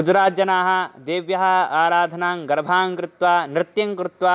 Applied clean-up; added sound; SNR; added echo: none; none; none; none.